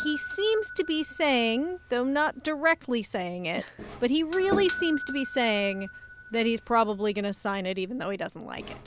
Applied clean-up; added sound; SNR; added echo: none; Doorbell; 3 dB; none.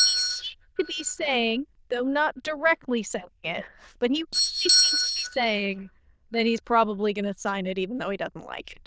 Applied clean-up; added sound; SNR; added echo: neural diffusion model UNIVERSE++.